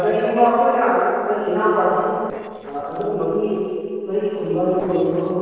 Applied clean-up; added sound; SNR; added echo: neural separator model SepFormer DNS4.